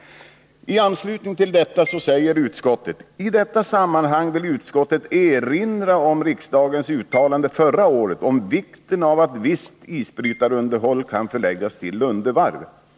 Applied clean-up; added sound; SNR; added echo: none; Marimba, xylophone; 19 dB; none.